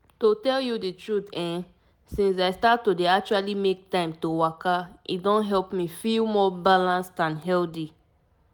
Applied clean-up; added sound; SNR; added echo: none; none; none; none.